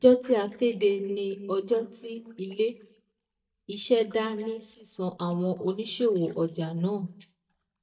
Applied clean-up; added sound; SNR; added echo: neural mask model DeepFilterNet 3.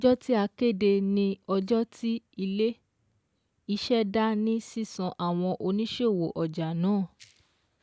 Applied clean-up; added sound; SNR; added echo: none; none; none; none.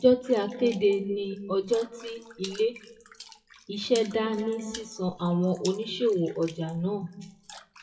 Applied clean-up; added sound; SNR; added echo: classical method WPE with log-MMSE.